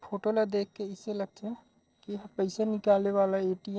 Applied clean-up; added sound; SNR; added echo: neural separator model SepFormer DNS4.